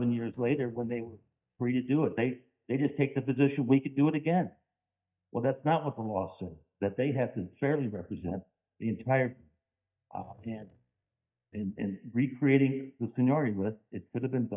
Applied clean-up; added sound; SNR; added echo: neural mask model DeepFilterNet 3.